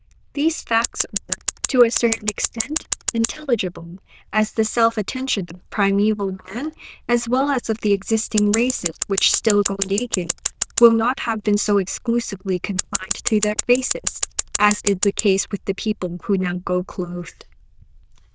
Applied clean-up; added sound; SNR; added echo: neural diffusion model UNIVERSE++.